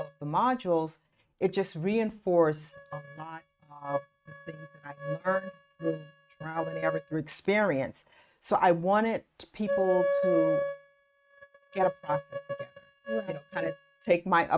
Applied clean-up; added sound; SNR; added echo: neural mask model RNNoise.